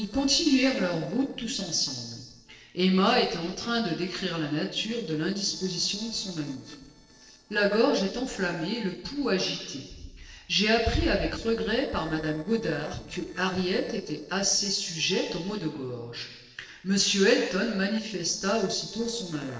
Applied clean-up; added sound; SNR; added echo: neural separator model SepFormer DNS4.